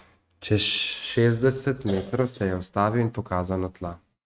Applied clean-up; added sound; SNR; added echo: neural mask model RNNoise.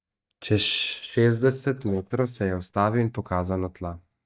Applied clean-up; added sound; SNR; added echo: neural mask model DeepFilterNet 3.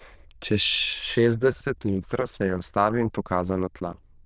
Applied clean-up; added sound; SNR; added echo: neural diffusion model UNIVERSE++.